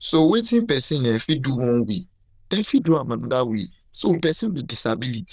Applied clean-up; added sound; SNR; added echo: neural diffusion model UNIVERSE++.